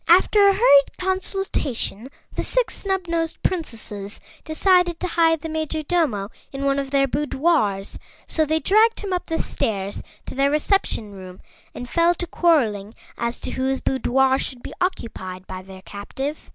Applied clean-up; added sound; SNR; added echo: none; none; none; none.